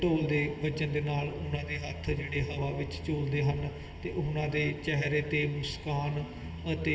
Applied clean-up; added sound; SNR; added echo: none; Bass guitar; 14 dB; reverberation time 1.9 s.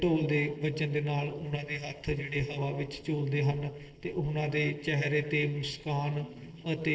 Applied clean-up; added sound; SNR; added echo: neural separator model SepFormer DNS4.